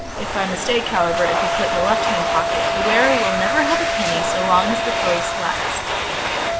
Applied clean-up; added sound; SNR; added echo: none; Wind instrument, woodwind instrument + Domestic sounds, home sounds; -2 dB; none.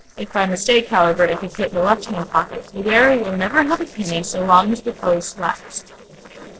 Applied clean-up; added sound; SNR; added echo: neural separator model SepFormer DNS4.